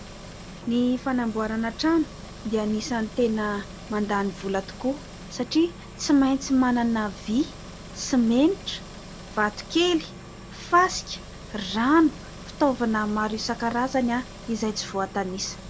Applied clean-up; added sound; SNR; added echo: none; Engine; 15 dB; none.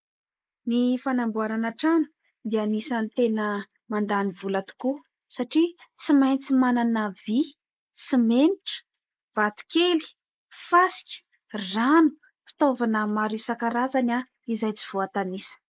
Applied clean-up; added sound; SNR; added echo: neural mask model Resemble Enhance denoiser.